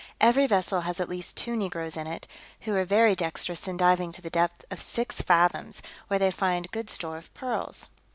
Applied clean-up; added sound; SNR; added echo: none; none; none; none.